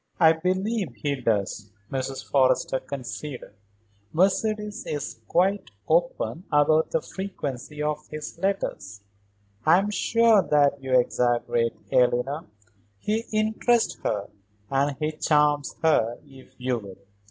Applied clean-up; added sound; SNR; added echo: none; none; none; none.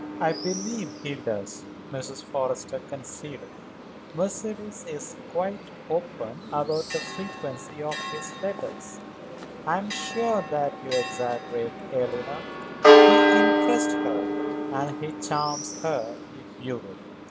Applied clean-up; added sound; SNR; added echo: none; Church bell; -4 dB; none.